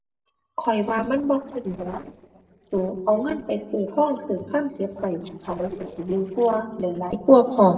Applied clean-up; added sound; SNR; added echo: neural separator model SepFormer DNS4.